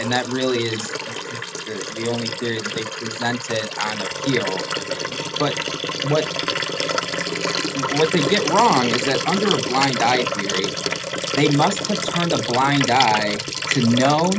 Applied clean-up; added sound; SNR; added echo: none; Liquid; 3 dB; none.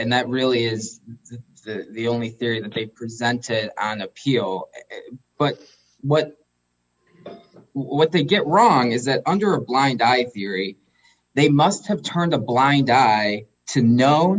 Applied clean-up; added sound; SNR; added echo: none; none; none; none.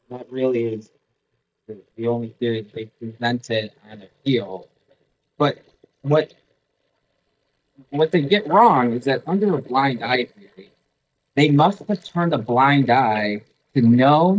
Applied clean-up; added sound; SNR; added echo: neural mask model DeepFilterNet 3.